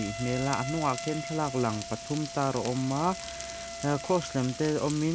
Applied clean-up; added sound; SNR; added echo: none; Frying (food) + Wind instrument, woodwind instrument; 9 dB; none.